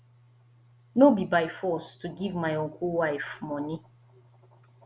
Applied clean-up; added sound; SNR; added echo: none; none; none; none.